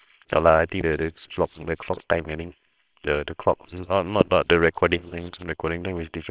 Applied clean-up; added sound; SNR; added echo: neural separator model SepFormer WHAMR!.